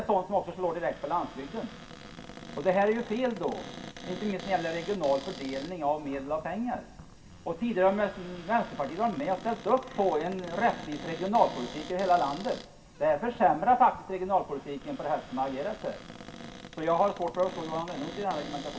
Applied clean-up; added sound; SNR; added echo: none; Cupboard open or close; 15 dB; reverberation time 0.2 s.